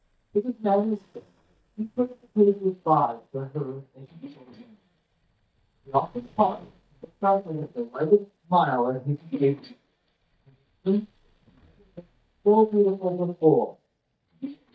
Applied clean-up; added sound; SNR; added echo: neural mask model DeepFilterNet 3.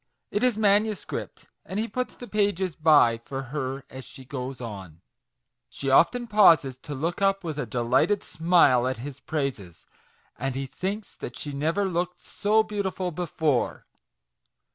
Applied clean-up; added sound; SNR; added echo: none; none; none; none.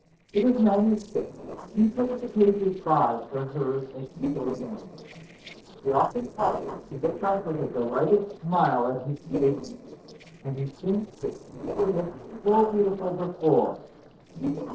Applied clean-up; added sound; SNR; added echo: neural separator model SepFormer DNS4.